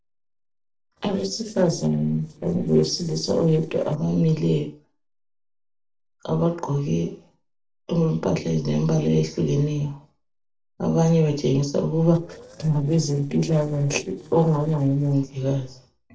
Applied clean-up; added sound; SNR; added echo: neural separator model SepFormer DNS4.